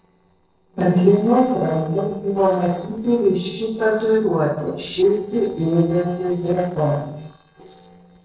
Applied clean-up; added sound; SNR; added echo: neural separator model SepFormer DNS4.